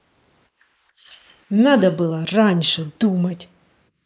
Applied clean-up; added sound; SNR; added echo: neural mask model Resemble Enhance denoiser.